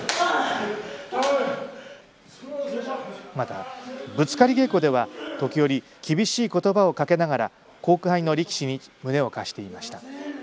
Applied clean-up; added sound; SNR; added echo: none; none; none; none.